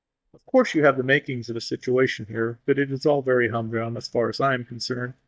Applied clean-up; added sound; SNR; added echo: neural mask model DeepFilterNet 3.